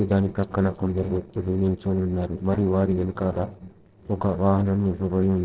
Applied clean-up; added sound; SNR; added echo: neural separator model SepFormer DNS4.